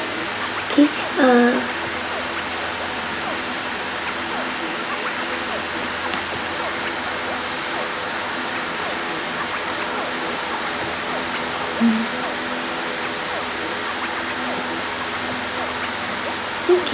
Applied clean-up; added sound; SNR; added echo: none; Scratching (performance technique); 11 dB; none.